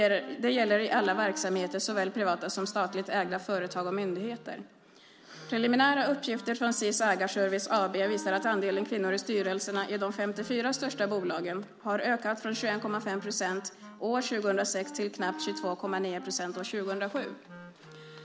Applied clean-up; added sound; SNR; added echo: none; Wind instrument, woodwind instrument; 16 dB; none.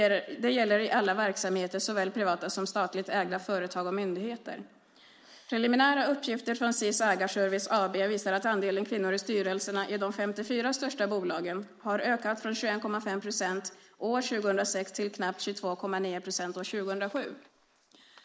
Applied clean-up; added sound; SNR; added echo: neural mask model Resemble Enhance denoiser.